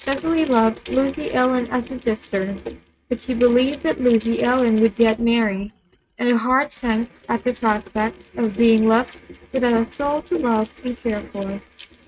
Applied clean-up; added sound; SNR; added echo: neural mask model RNNoise.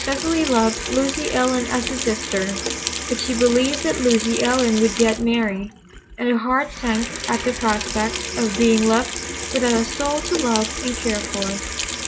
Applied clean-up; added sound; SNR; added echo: none; Sink (filling or washing) / Water tap, faucet; 6 dB; none.